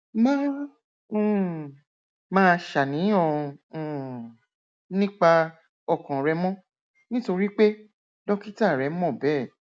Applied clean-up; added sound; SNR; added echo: none; none; none; none.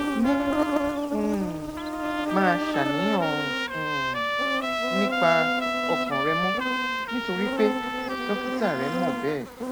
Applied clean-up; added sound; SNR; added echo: none; Trumpet + Insect; -2 dB; none.